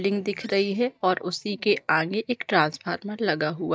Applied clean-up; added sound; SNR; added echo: neural mask model DeepFilterNet 3.